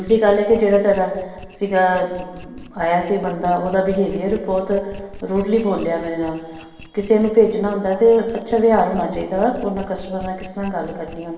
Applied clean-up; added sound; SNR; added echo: none; Domestic sounds, home sounds; 18 dB; reverberation time 1.2 s.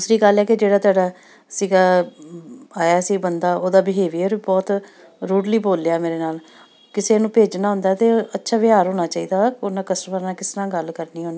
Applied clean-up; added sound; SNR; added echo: none; none; none; none.